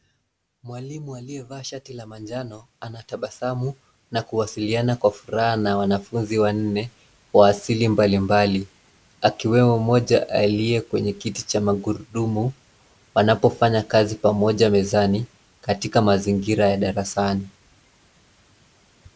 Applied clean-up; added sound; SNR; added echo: none; none; none; none.